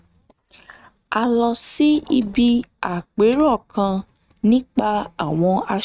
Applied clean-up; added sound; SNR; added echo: neural mask model RNNoise.